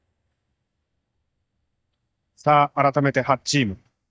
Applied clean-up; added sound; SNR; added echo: neural mask model DeepFilterNet 3.